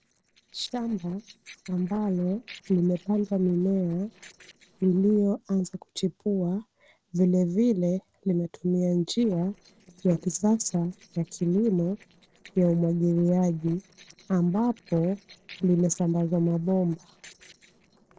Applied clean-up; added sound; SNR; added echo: neural separator model SepFormer DNS4.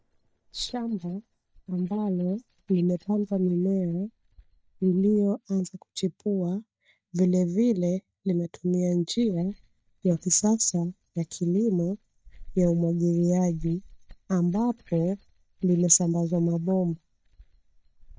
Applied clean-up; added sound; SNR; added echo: neural mask model DeepFilterNet 3.